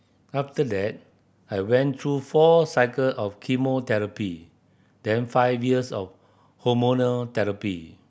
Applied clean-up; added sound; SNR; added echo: none; none; none; none.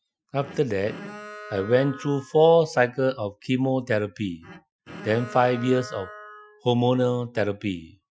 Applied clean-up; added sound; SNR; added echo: classical method Wiener filter.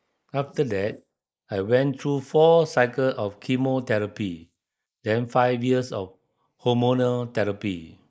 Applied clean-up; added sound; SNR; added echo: neural mask model Resemble Enhance denoiser.